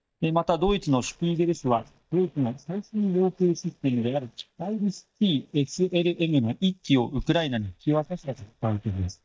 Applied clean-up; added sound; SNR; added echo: neural mask model DeepFilterNet 3.